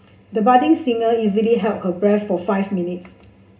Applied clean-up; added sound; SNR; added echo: none; none; none; reverberation time 0.2 s.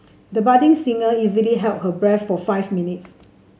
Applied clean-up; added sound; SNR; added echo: none; none; none; none.